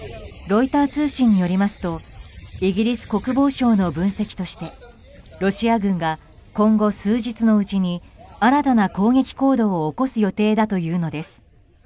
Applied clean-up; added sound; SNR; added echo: none; none; none; none.